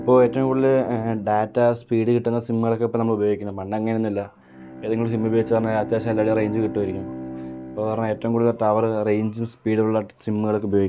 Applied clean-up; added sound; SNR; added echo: none; Bowed string instrument; 15 dB; none.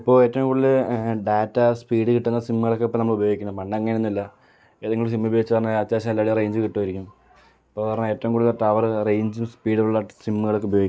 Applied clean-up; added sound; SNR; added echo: none; none; none; none.